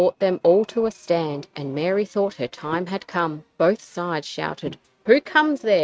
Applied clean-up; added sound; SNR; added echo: neural mask model RNNoise.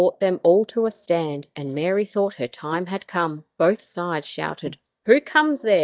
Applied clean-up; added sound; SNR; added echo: neural mask model DeepFilterNet 3.